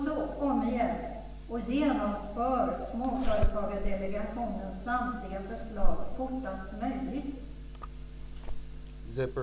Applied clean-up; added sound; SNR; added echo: none; Zipper (clothing); 0 dB; reverberation time 1.0 s.